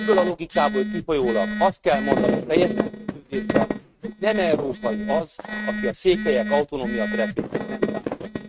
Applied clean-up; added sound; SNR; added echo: neural mask model RNNoise.